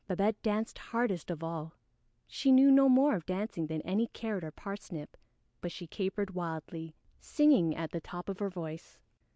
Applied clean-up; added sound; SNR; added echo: none; none; none; none.